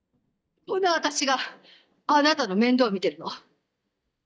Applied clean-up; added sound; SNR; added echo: neural mask model DeepFilterNet 3.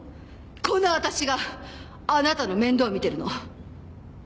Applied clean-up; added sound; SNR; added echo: none; none; none; none.